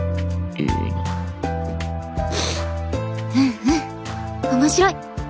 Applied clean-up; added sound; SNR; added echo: none; none; none; none.